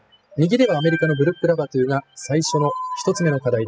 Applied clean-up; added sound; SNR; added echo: classical method spectral subtraction.